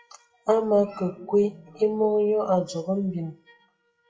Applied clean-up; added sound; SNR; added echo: classical method WPE with log-MMSE.